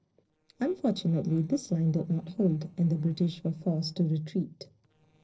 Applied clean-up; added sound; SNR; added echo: neural separator model SepFormer DNS4.